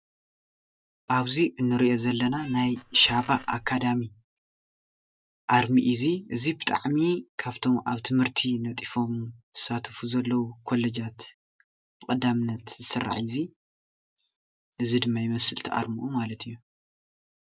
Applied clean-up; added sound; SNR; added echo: none; Squeak; 18 dB; none.